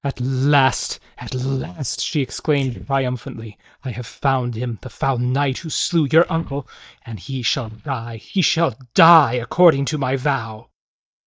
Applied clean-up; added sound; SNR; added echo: neural mask model DeepFilterNet 3.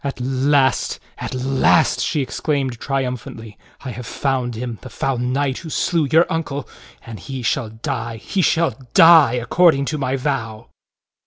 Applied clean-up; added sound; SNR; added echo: none; none; none; none.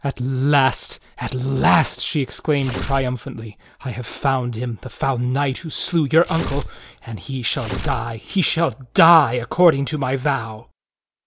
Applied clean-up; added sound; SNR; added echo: none; Tearing; 8 dB; none.